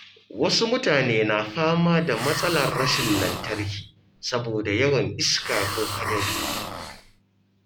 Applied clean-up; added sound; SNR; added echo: none; Hiss; 8 dB; none.